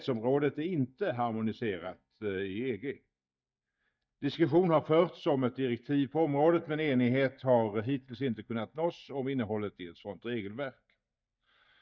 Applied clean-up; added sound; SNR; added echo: neural mask model DeepFilterNet 3.